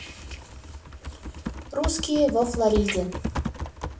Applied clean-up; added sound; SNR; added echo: none; Typing; 6 dB; reverberation time 0.3 s.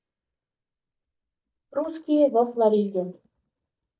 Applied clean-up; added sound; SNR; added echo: neural mask model DeepFilterNet 3.